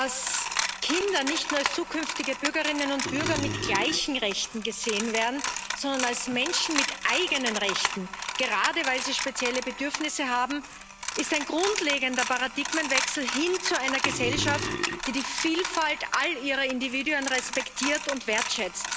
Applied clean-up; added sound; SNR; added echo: none; Coin (dropping) + Burping, eructation; 4 dB; none.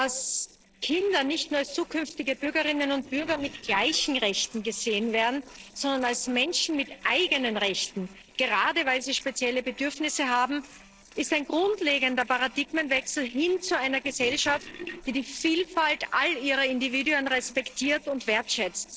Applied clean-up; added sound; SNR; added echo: neural separator model SepFormer DNS4.